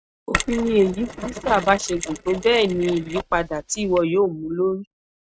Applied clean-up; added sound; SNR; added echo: neural mask model RNNoise.